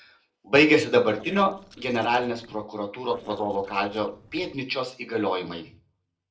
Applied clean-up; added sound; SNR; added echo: neural separator model SepFormer DNS4.